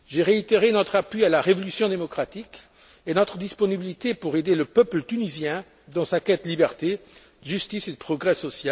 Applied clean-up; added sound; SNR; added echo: none; none; none; none.